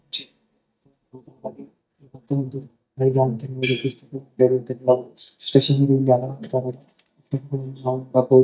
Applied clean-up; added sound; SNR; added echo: neural mask model DeepFilterNet 3.